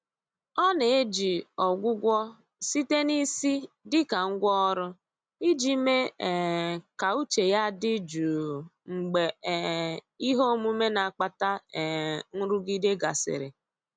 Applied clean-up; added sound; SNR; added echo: none; none; none; none.